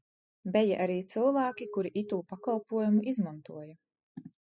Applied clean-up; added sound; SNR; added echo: classical method spectral subtraction.